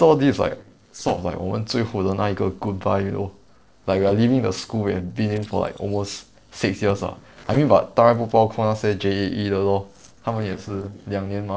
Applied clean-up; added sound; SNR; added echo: neural separator model SepFormer DNS4.